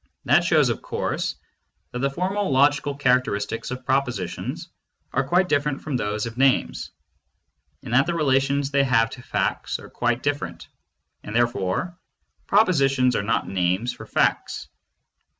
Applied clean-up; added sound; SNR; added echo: none; none; none; none.